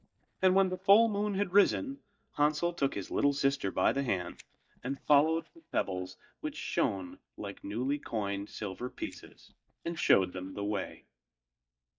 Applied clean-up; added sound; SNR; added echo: neural mask model DeepFilterNet 3.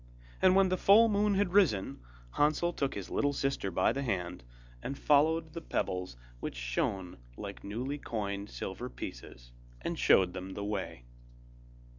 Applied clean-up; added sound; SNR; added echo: none; none; none; none.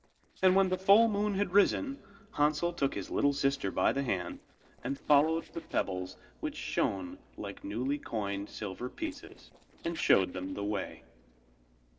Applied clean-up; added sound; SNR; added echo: neural separator model SepFormer DNS4.